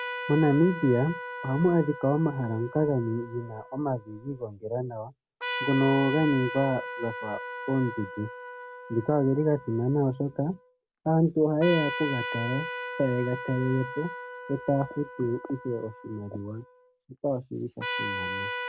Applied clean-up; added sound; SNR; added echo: none; Trumpet; 9 dB; none.